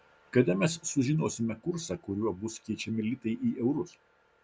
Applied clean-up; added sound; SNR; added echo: none; none; none; none.